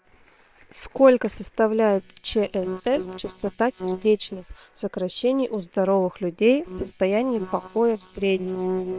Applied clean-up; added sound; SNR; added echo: neural separator model SepFormer WHAM!.